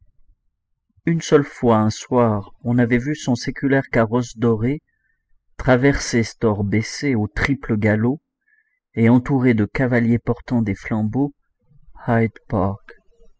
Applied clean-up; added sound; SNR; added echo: classical method spectral subtraction.